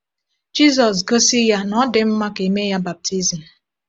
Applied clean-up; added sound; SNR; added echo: none; none; none; none.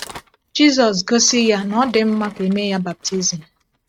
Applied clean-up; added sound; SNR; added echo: neural mask model RNNoise.